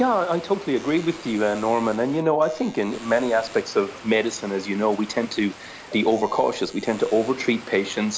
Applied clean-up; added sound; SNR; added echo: none; Water + Alarm; 18 dB; none.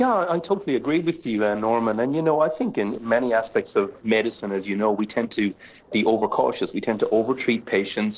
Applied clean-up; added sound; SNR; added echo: neural separator model SepFormer DNS4.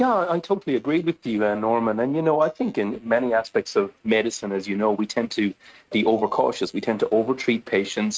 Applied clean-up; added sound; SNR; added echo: neural mask model RNNoise.